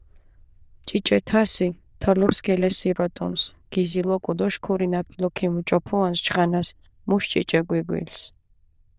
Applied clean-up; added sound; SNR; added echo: neural diffusion model UNIVERSE++.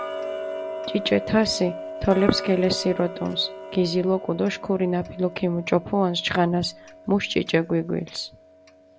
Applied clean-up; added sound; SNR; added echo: none; Tick-tock; 12 dB; none.